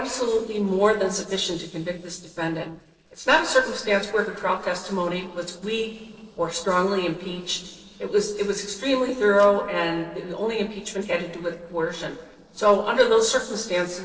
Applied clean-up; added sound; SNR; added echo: neural separator model SepFormer DNS4.